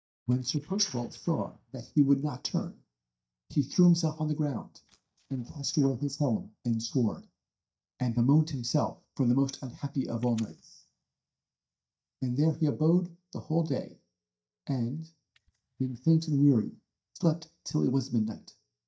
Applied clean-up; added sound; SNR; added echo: neural mask model DeepFilterNet 3.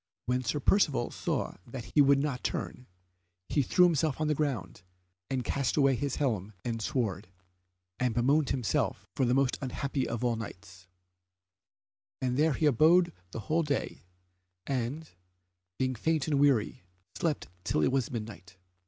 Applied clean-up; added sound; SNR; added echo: none; none; none; none.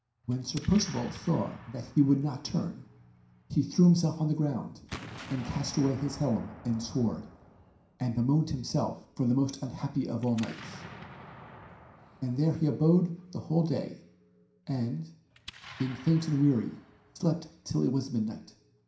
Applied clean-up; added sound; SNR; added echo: none; Explosion; 19 dB; reverberation time 0.5 s.